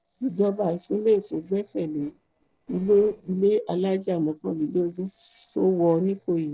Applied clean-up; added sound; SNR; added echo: neural separator model SepFormer DNS4.